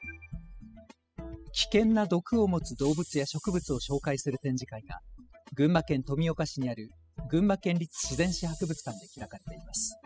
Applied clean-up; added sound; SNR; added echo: classical method spectral subtraction.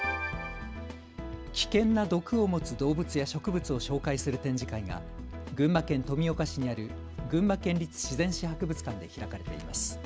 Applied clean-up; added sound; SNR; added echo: none; none; none; none.